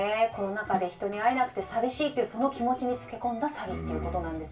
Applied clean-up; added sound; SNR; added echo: none; Snare drum; 18 dB; reverberation time 0.3 s.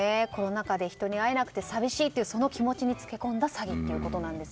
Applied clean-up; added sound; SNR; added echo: none; none; none; none.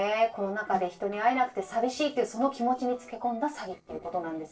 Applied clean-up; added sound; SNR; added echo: neural separator model SepFormer DNS4.